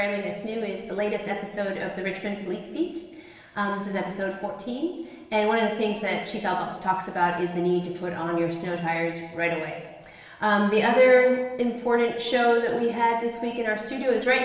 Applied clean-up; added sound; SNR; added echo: none; none; none; reverberation time 1.3 s.